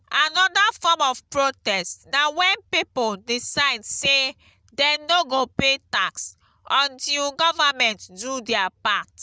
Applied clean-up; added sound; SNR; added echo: none; none; none; none.